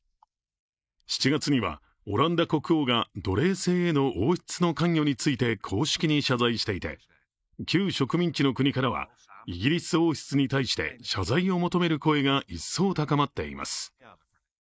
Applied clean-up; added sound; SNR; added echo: neural mask model Resemble Enhance denoiser.